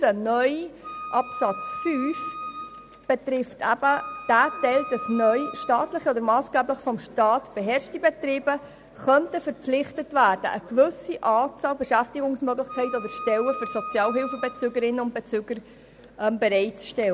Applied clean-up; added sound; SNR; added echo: none; Wind instrument, woodwind instrument; 11 dB; none.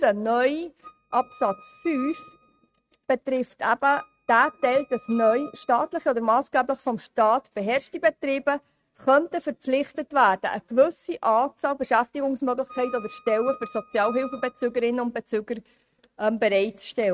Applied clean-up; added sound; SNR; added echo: neural mask model RNNoise.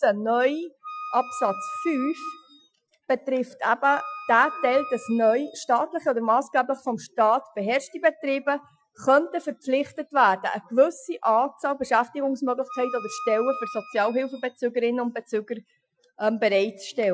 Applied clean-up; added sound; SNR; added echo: classical method Wiener filter.